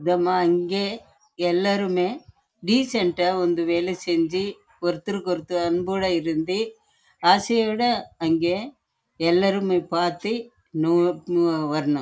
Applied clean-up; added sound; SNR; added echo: none; none; none; none.